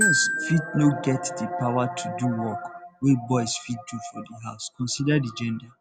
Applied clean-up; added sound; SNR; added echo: none; Glockenspiel; 4 dB; none.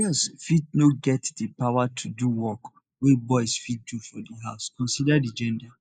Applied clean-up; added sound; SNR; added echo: neural mask model Resemble Enhance denoiser.